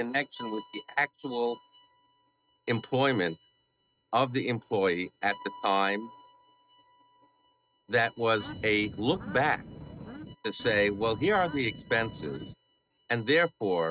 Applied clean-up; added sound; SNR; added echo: neural mask model RNNoise.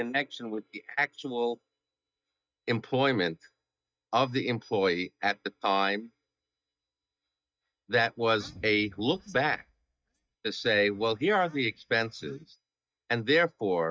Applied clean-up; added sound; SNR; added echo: neural mask model DeepFilterNet 3.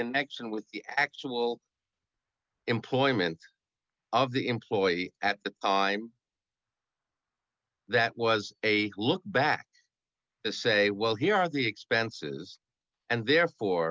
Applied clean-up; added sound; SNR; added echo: none; none; none; none.